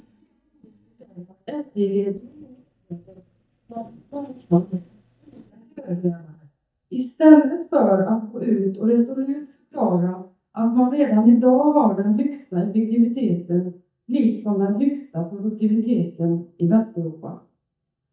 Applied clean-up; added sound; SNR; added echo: neural mask model DeepFilterNet 3.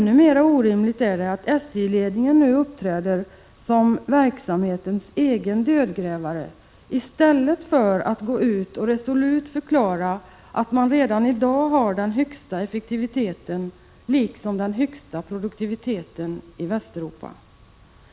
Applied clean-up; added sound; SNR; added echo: none; none; none; none.